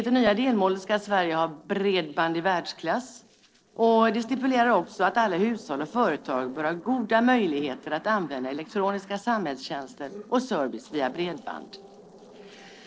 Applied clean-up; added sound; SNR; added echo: neural separator model SepFormer DNS4.